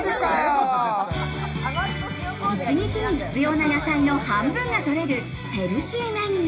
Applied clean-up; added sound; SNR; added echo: none; Bowed string instrument; 16 dB; reverberation time 0.4 s.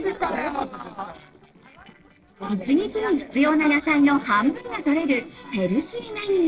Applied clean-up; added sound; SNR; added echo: neural separator model SepFormer DNS4.